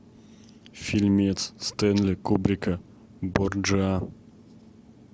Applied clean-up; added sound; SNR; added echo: none; none; none; none.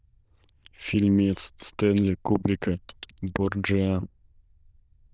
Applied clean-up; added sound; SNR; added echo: neural diffusion model UNIVERSE++.